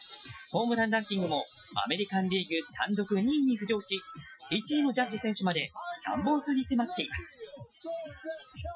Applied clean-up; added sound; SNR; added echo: classical method Wiener filter.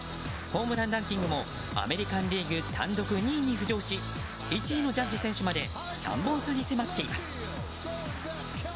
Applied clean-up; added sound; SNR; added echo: none; Explosion; 12 dB; none.